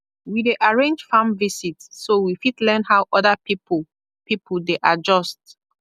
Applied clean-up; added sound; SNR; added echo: none; none; none; none.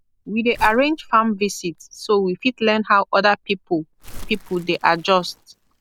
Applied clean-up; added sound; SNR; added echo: none; Crumpling, crinkling; 19 dB; none.